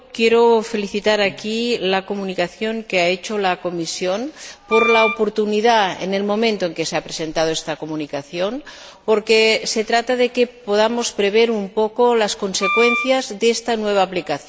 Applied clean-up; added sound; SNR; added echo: none; Wind instrument, woodwind instrument; 3 dB; none.